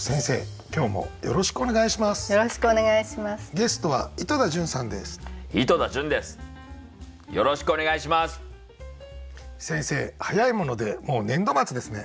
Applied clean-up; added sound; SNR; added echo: none; none; none; none.